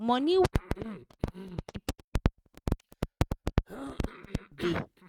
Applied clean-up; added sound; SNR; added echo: neural mask model RNNoise.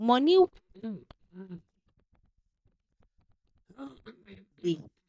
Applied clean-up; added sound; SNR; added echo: neural mask model DeepFilterNet 3.